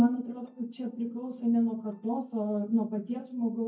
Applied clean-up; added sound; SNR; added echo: neural mask model DeepFilterNet 3.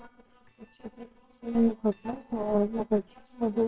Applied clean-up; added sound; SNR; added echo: neural separator model SepFormer WHAMR!.